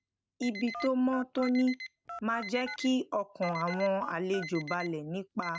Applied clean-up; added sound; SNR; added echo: none; Alarm + Telephone; 12 dB; none.